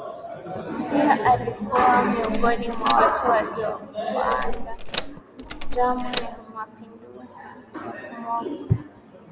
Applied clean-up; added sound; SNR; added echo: none; Door; 3 dB; none.